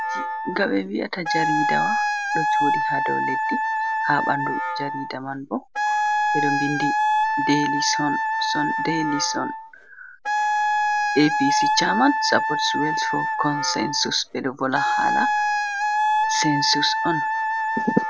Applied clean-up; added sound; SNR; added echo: none; Wind instrument, woodwind instrument; -3 dB; none.